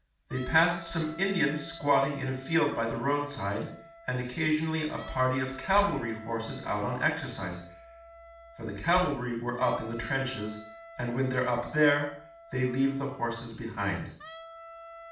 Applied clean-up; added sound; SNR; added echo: none; Wind instrument, woodwind instrument; 18 dB; reverberation time 0.5 s.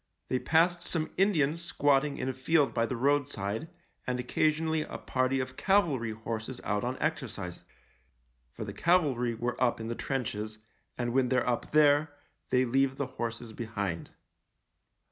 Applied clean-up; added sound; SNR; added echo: none; none; none; none.